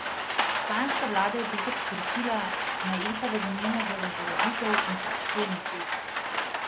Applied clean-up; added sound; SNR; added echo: none; Rain; -3 dB; none.